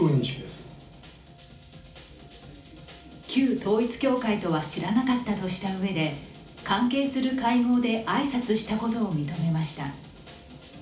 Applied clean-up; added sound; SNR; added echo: none; none; none; reverberation time 0.4 s.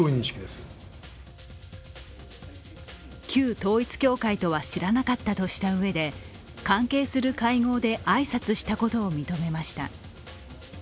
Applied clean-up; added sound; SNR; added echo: none; none; none; none.